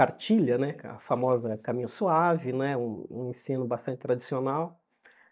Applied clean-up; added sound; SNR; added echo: neural mask model DeepFilterNet 3.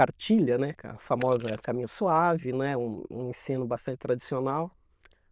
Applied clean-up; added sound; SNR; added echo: neural diffusion model UNIVERSE++.